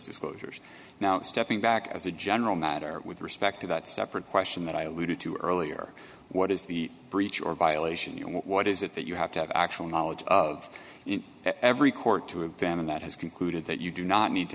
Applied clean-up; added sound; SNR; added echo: none; none; none; none.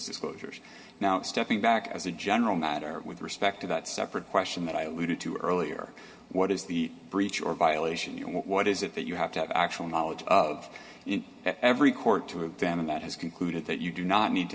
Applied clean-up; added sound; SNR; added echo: none; none; none; reverberation time 1.9 s.